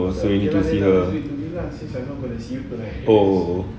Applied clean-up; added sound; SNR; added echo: none; none; none; none.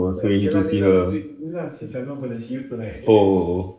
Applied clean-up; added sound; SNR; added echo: neural mask model Resemble Enhance denoiser.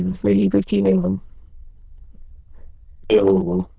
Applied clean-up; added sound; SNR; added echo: neural diffusion model UNIVERSE++.